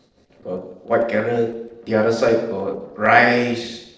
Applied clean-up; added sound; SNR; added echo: neural separator model SepFormer DNS4.